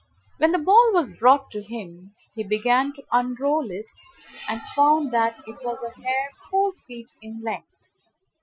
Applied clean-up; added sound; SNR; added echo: classical method Wiener filter.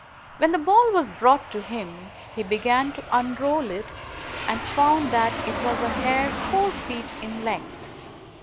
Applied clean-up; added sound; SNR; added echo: none; Aircraft; 9 dB; none.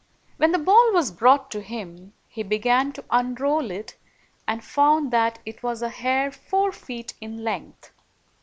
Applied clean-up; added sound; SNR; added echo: none; none; none; none.